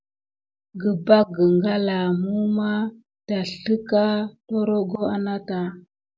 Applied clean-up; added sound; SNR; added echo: none; none; none; none.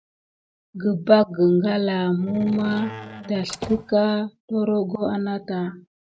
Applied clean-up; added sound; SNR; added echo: neural mask model RNNoise.